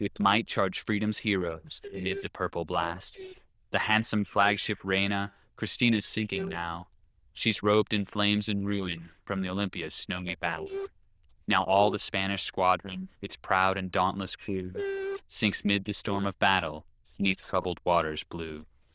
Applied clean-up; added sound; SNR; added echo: neural diffusion model UNIVERSE++.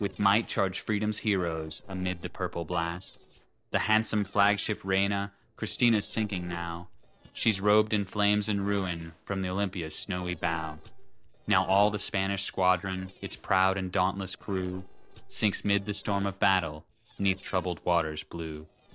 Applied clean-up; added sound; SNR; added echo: neural separator model SepFormer DNS4.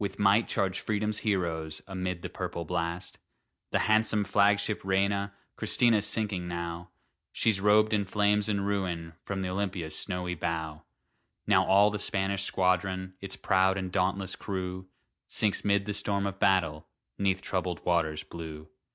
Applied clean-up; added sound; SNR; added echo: none; none; none; none.